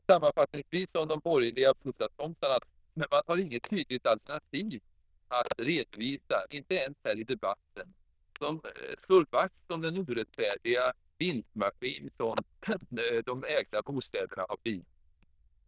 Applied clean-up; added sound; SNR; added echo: neural diffusion model UNIVERSE++.